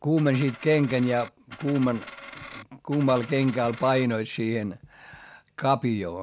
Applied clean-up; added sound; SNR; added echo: none; Coin (dropping); 17 dB; none.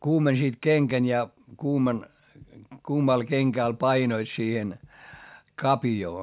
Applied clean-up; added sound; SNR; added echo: none; none; none; none.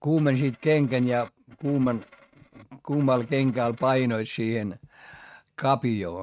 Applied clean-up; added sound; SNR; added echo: neural mask model RNNoise.